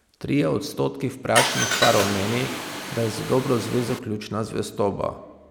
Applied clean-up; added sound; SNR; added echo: none; Car; 2 dB; none.